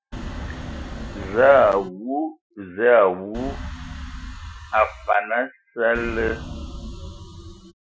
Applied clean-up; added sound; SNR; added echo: classical method Wiener filter.